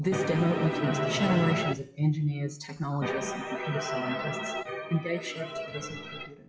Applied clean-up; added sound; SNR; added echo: classical method WPE with log-MMSE.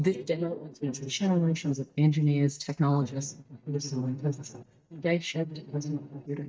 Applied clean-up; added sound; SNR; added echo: neural mask model DeepFilterNet 3.